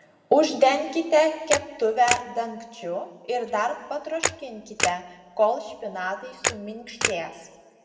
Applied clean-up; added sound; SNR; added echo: none; Camera; 7 dB; reverberation time 1.4 s.